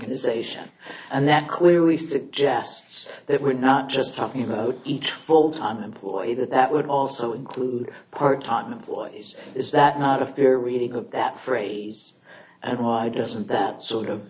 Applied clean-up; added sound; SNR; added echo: none; none; none; none.